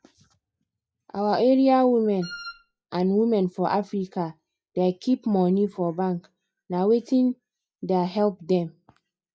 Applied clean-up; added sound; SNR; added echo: classical method log-MMSE.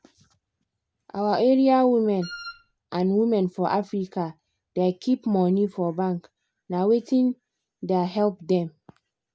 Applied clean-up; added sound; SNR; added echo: none; Wind instrument, woodwind instrument; 15 dB; none.